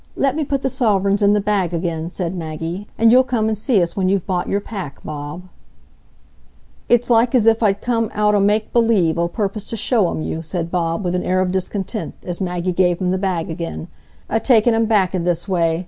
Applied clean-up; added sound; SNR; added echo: none; none; none; none.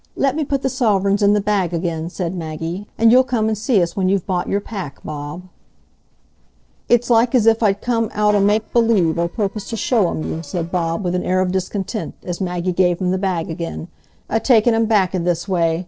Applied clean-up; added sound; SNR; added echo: neural separator model SepFormer DNS4.